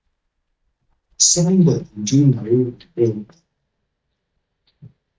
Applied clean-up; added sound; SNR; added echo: neural mask model DeepFilterNet 3.